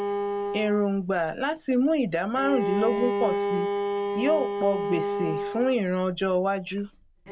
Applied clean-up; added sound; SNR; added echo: none; Bowed string instrument; 3 dB; none.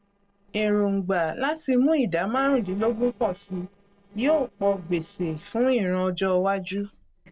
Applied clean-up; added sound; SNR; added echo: neural separator model SepFormer DNS4.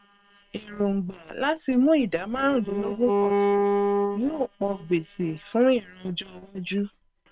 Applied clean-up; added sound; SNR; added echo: neural separator model SepFormer WHAM!.